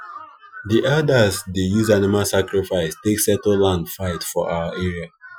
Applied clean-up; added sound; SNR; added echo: classical method Wiener filter.